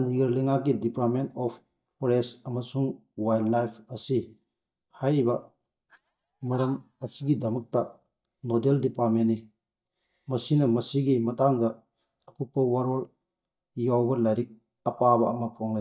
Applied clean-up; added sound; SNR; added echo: neural mask model DeepFilterNet 3.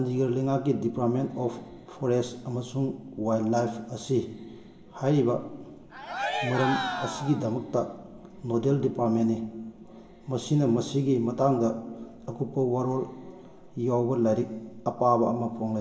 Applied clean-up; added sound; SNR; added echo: none; Cheering; 4 dB; reverberation time 0.6 s.